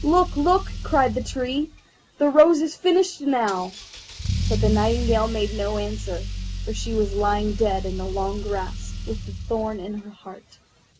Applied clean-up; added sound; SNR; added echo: none; Engine starting / Accelerating, revving, vroom / Car; 6 dB; none.